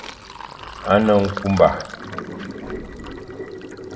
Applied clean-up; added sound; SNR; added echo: none; Sink (filling or washing); 11 dB; reverberation time 1.6 s.